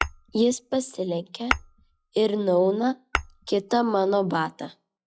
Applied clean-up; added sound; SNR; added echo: classical method log-MMSE.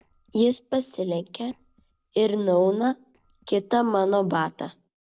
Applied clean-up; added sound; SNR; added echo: neural separator model SepFormer DNS4.